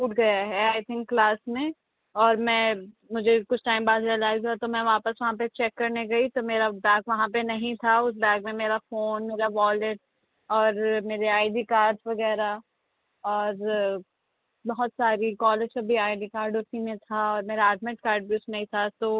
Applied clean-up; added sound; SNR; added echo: none; none; none; none.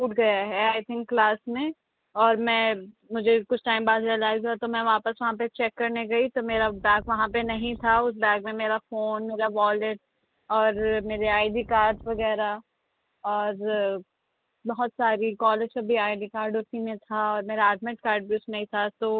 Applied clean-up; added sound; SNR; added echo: none; Wind; 18 dB; none.